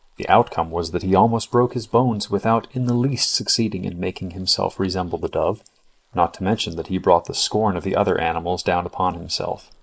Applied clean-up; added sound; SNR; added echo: neural mask model Resemble Enhance denoiser.